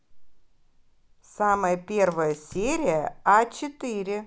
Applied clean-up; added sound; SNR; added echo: none; Fire; 19 dB; none.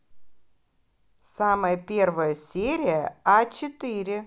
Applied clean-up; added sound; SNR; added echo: none; none; none; none.